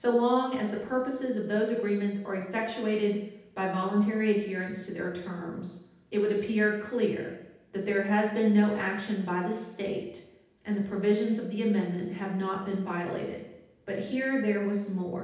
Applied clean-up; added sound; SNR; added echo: none; none; none; reverberation time 0.8 s.